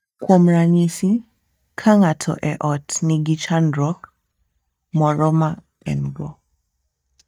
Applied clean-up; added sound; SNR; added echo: neural mask model DeepFilterNet 3.